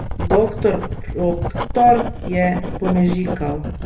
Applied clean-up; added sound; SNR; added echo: none; Writing; 5 dB; reverberation time 0.3 s.